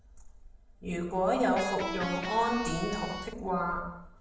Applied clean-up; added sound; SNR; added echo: none; Electric guitar; 6 dB; reverberation time 0.7 s.